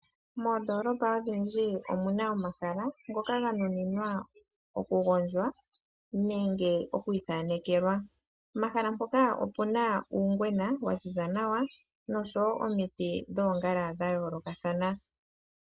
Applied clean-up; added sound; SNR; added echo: none; none; none; none.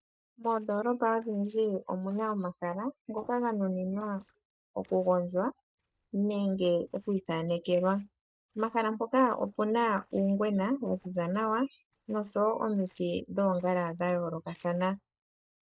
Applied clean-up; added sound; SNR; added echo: neural mask model DeepFilterNet 3.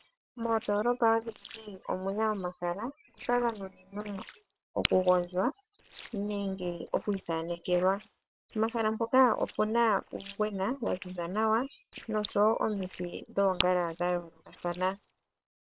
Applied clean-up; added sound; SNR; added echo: neural separator model SepFormer WHAM!.